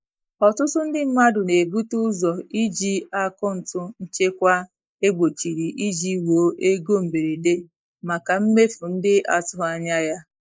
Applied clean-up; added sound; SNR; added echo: neural mask model Resemble Enhance denoiser.